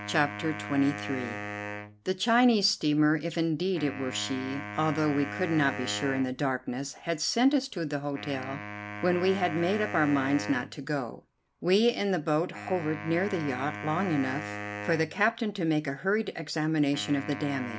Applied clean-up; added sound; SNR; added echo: none; Wind instrument, woodwind instrument; 11 dB; none.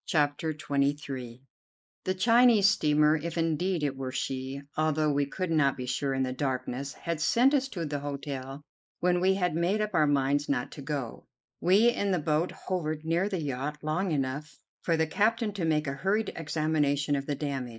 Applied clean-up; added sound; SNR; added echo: neural mask model Resemble Enhance denoiser.